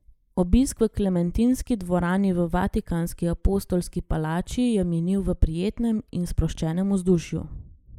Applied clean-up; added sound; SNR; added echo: neural mask model Resemble Enhance denoiser.